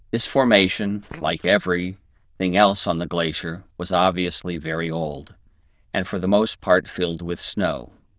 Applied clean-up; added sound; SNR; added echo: neural diffusion model UNIVERSE++.